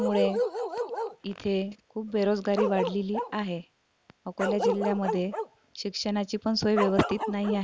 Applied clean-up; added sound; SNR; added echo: none; Bark; 4 dB; none.